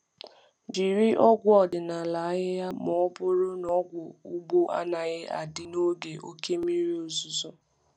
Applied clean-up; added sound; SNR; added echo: none; none; none; none.